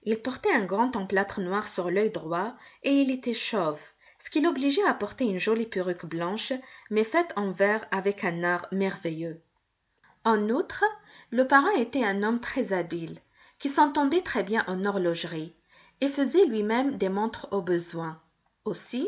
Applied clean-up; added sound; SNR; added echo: none; none; none; none.